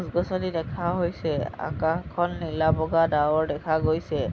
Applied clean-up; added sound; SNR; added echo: none; none; none; none.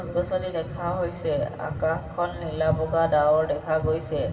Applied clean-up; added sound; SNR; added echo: none; none; none; reverberation time 2.3 s.